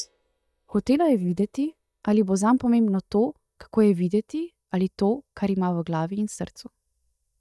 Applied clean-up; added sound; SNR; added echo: neural mask model DeepFilterNet 3.